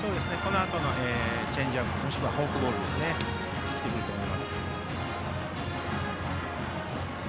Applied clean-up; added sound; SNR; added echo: none; none; none; none.